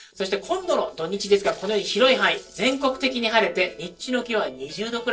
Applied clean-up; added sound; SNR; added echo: neural separator model SepFormer DNS4.